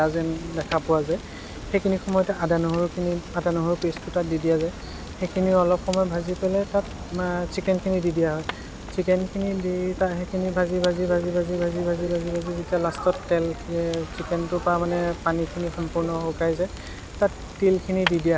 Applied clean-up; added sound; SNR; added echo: none; Fire; 12 dB; none.